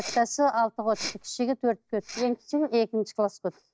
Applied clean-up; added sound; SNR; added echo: neural mask model DeepFilterNet 3.